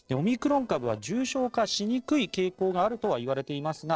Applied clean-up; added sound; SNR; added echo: neural separator model SepFormer DNS4.